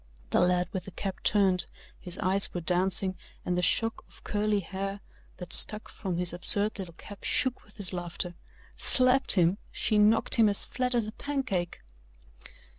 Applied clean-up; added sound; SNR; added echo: none; none; none; none.